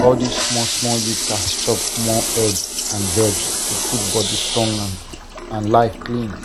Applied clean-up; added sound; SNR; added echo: none; Toilet flush; 1 dB; none.